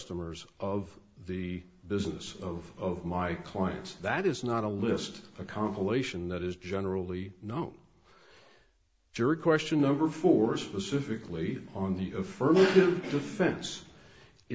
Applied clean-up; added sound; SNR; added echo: none; none; none; none.